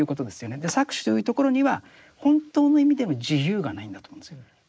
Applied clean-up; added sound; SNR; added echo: neural mask model Resemble Enhance denoiser.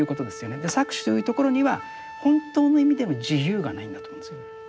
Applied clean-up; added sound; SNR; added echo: none; Wind instrument, woodwind instrument; 15 dB; none.